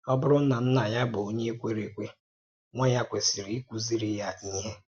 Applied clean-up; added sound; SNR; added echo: none; none; none; none.